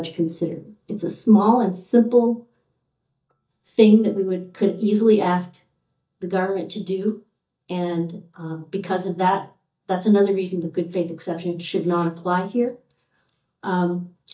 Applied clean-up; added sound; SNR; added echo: neural mask model DeepFilterNet 3.